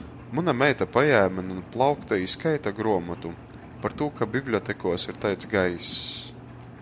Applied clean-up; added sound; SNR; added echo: none; Engine; 16 dB; none.